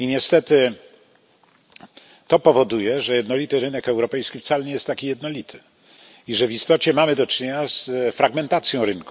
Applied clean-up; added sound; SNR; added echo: none; none; none; none.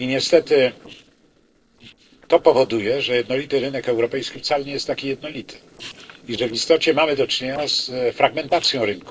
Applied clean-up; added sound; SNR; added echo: neural separator model SepFormer DNS4.